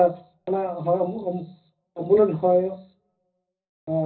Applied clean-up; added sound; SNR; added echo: none; none; none; reverberation time 0.4 s.